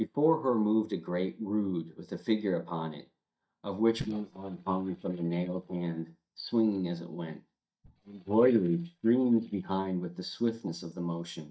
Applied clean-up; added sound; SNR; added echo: neural mask model DeepFilterNet 3.